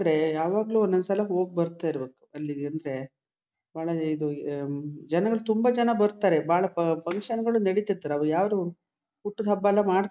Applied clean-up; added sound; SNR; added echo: none; none; none; none.